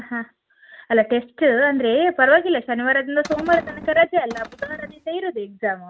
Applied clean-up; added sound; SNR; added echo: neural mask model RNNoise.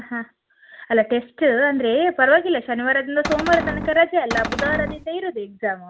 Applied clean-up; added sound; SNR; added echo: none; Cupboard open or close; 6 dB; none.